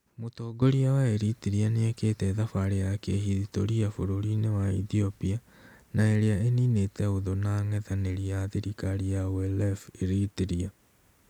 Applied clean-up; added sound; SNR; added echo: none; none; none; none.